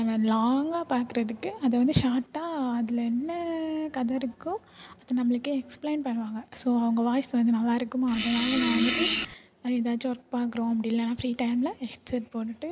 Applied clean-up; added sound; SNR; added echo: none; Fart; 2 dB; none.